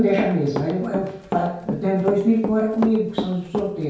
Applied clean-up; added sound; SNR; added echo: none; Run; 9 dB; reverberation time 0.5 s.